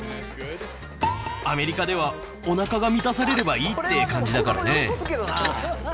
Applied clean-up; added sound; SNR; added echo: none; Tools; 12 dB; none.